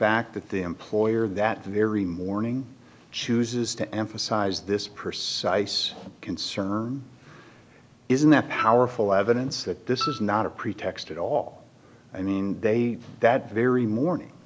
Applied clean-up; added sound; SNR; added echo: none; Piano; 12 dB; none.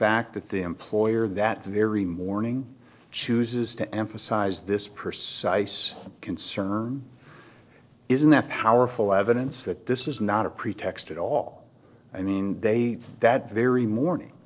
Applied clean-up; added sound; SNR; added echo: neural separator model SepFormer DNS4.